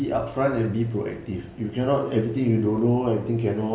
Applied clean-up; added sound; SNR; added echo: none; none; none; none.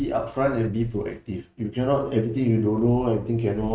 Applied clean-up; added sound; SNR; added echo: neural mask model RNNoise.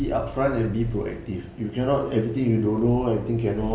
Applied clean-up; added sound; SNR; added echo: none; Purr; 14 dB; none.